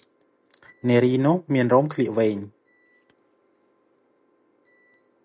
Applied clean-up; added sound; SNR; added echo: none; none; none; none.